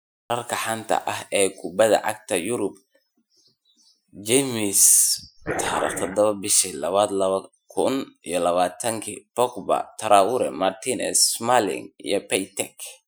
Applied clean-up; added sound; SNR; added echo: classical method Wiener filter.